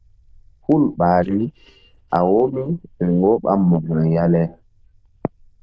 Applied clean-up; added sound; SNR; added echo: neural diffusion model UNIVERSE++.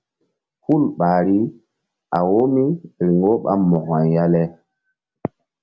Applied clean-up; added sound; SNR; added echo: none; none; none; none.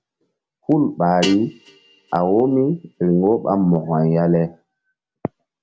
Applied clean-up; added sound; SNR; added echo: none; Guitar; 17 dB; none.